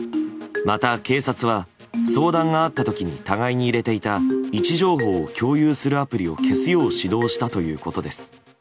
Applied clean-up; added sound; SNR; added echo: none; none; none; none.